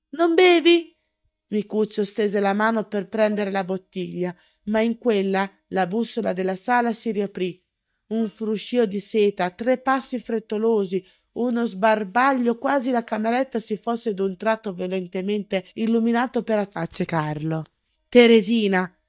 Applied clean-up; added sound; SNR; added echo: neural mask model DeepFilterNet 3.